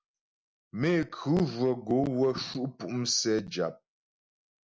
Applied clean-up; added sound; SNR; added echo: none; none; none; none.